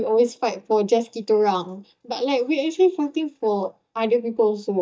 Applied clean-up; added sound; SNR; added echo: neural mask model DeepFilterNet 3.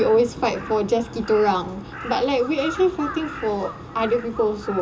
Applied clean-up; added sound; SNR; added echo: none; Crow; 14 dB; reverberation time 0.2 s.